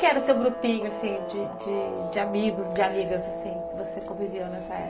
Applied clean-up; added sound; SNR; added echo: none; Guitar; 6 dB; none.